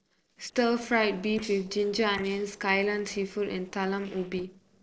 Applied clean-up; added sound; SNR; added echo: neural separator model SepFormer DNS4.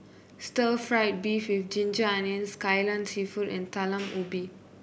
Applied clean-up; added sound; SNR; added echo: none; none; none; none.